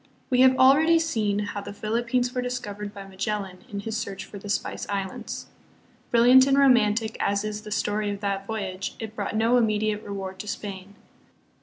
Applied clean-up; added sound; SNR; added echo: none; none; none; none.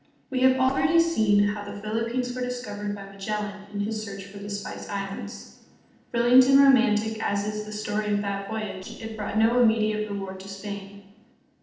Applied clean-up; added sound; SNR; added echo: neural separator model SepFormer DNS4.